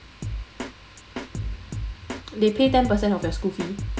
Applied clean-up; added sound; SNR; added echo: none; Drum kit; 7 dB; none.